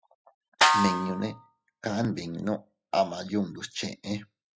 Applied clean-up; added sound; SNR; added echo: classical method log-MMSE.